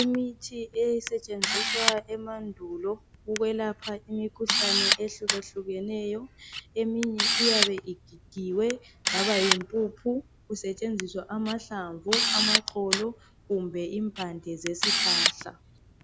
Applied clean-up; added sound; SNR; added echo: none; Camera; -1 dB; none.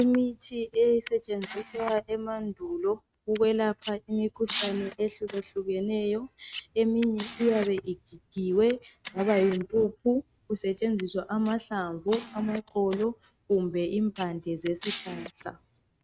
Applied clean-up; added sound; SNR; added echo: neural mask model RNNoise.